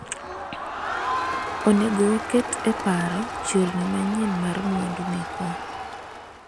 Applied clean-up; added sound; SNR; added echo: none; Crowd; 5 dB; none.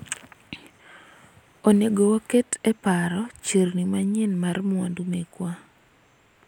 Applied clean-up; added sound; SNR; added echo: none; none; none; none.